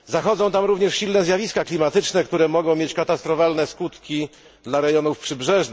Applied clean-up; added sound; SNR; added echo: none; none; none; none.